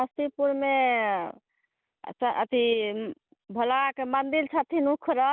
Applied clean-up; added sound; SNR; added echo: none; none; none; none.